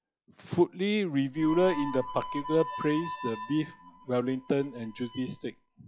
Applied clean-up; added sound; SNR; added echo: classical method log-MMSE.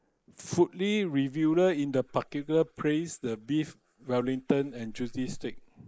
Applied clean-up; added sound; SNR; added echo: neural mask model Resemble Enhance denoiser.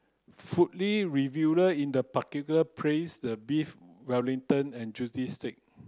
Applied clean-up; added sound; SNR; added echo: none; none; none; none.